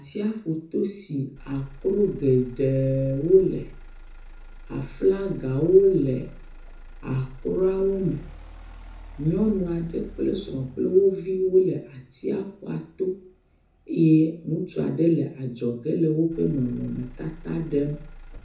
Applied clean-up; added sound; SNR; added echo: none; Motor vehicle (road); 18 dB; reverberation time 0.6 s.